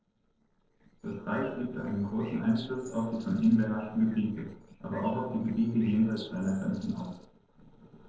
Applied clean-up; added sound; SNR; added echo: neural separator model SepFormer DNS4.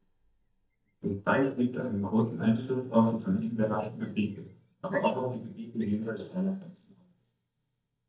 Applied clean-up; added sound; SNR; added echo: neural mask model DeepFilterNet 3.